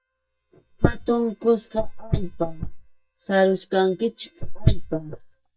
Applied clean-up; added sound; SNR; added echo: neural mask model DeepFilterNet 3.